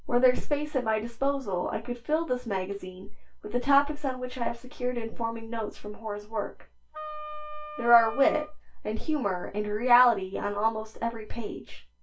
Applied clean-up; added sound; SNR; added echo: none; Wind instrument, woodwind instrument; 13 dB; reverberation time 0.2 s.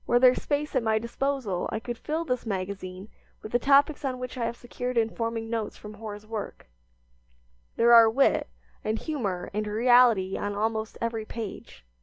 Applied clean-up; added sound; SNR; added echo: none; none; none; none.